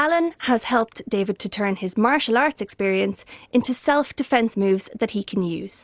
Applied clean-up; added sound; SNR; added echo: none; none; none; none.